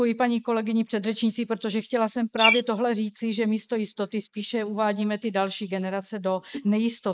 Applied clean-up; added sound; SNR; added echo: neural mask model Resemble Enhance denoiser.